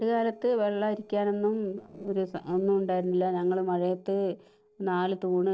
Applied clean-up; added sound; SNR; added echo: neural separator model SepFormer DNS4.